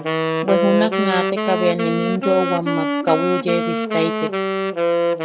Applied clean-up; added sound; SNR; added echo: none; Wind instrument, woodwind instrument; -1 dB; none.